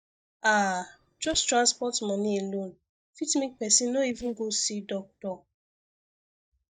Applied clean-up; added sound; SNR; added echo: neural mask model DeepFilterNet 3.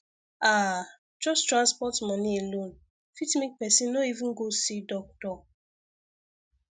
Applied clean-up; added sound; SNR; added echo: none; none; none; none.